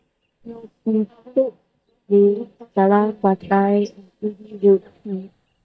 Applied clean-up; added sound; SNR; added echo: neural mask model DeepFilterNet 3.